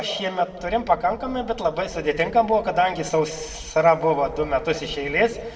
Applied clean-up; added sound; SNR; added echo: none; none; none; reverberation time 1.0 s.